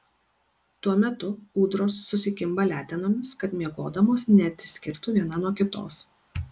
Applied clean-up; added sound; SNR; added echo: none; none; none; none.